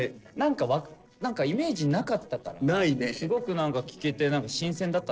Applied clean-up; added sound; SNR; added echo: neural separator model SepFormer DNS4.